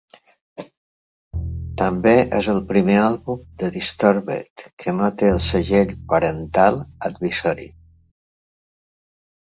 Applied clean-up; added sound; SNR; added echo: none; Bowed string instrument; 12 dB; none.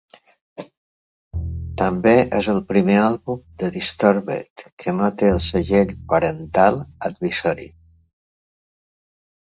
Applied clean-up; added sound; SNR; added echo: neural mask model RNNoise.